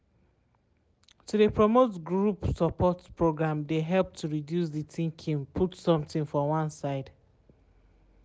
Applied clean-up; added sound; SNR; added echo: none; none; none; none.